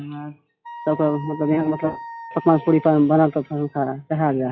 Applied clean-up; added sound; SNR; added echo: classical method log-MMSE.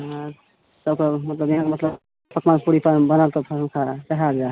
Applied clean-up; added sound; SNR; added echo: none; none; none; none.